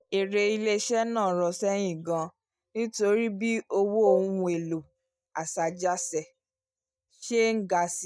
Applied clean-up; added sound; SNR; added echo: neural mask model DeepFilterNet 3.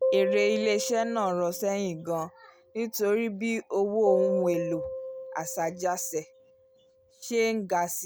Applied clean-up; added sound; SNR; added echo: none; Piano; 5 dB; none.